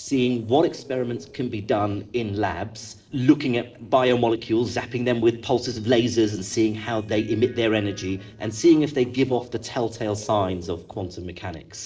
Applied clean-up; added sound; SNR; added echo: neural separator model SepFormer DNS4.